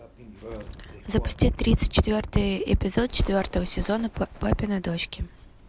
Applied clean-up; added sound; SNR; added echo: none; Bird + Wind; 16 dB; none.